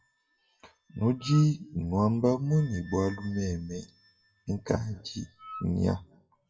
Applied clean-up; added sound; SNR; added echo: classical method WPE with log-MMSE.